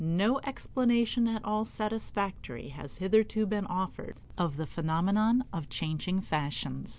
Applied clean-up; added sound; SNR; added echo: none; none; none; none.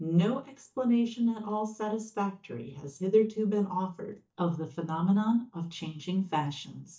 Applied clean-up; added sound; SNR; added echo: neural mask model DeepFilterNet 3.